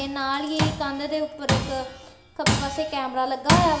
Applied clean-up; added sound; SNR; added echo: none; Tools; 0 dB; none.